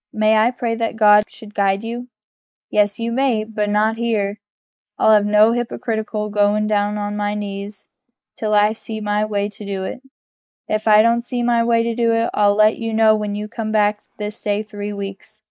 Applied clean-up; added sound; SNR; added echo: neural mask model Resemble Enhance denoiser.